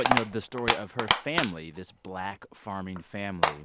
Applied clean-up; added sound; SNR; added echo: none; Crushing; -3 dB; none.